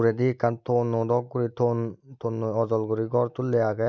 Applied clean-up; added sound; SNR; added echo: none; none; none; none.